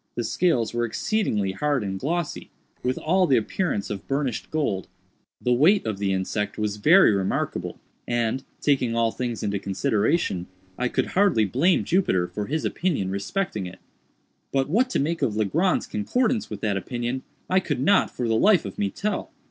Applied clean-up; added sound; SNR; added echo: neural separator model SepFormer DNS4.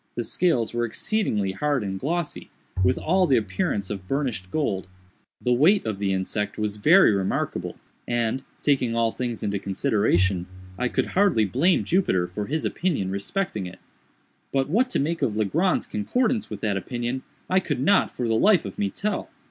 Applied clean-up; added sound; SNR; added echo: none; Bowed string instrument; 8 dB; none.